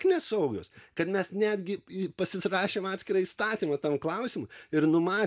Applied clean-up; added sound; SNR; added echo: none; none; none; none.